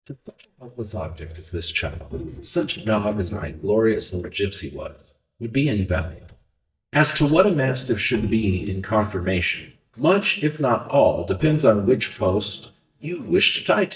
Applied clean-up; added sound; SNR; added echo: neural mask model DeepFilterNet 3.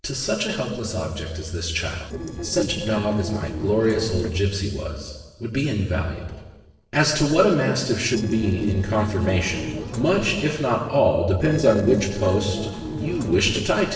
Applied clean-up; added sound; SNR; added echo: neural separator model SepFormer DNS4.